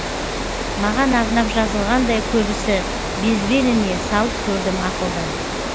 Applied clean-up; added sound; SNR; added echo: none; Water; 3 dB; none.